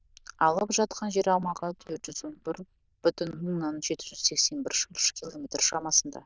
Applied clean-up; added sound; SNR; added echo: neural diffusion model UNIVERSE++.